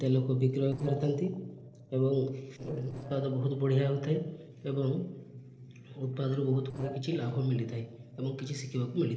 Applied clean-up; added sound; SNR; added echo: neural separator model SepFormer DNS4.